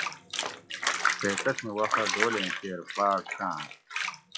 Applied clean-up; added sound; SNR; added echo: classical method log-MMSE.